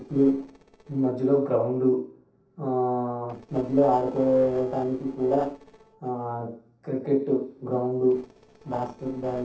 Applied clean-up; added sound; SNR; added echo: neural separator model SepFormer DNS4.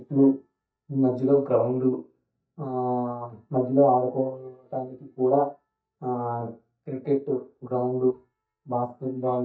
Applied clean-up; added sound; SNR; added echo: neural mask model DeepFilterNet 3.